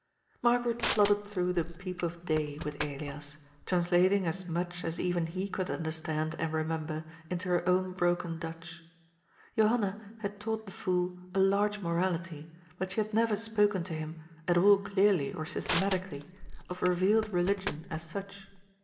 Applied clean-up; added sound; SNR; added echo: none; Crushing; 10 dB; reverberation time 1.0 s.